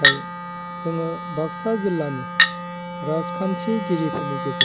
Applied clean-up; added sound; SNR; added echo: none; Chink, clink + Wind instrument, woodwind instrument; -2 dB; none.